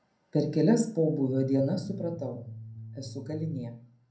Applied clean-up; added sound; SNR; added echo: none; Bass guitar; 14 dB; reverberation time 0.5 s.